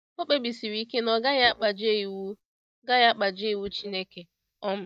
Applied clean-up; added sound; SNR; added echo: neural mask model DeepFilterNet 3.